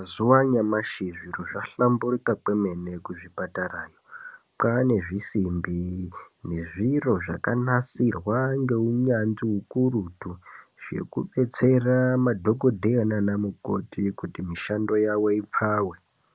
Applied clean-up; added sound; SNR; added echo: none; none; none; none.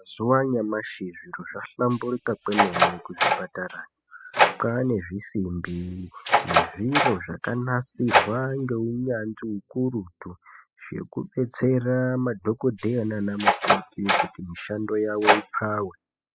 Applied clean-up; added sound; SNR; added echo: classical method spectral subtraction.